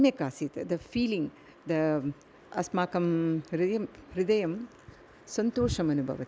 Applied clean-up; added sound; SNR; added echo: none; none; none; none.